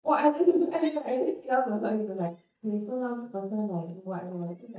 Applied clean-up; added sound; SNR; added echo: neural mask model DeepFilterNet 3.